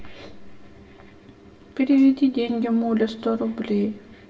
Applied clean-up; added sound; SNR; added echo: none; none; none; reverberation time 0.7 s.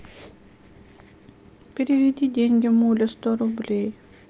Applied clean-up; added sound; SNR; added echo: none; none; none; none.